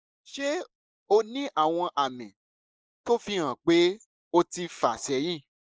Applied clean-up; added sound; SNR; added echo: neural mask model Resemble Enhance denoiser.